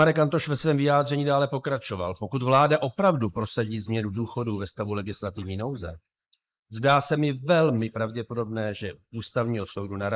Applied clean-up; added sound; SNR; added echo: neural mask model Resemble Enhance denoiser.